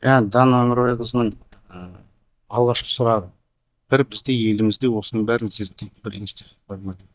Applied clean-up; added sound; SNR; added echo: neural mask model DeepFilterNet 3.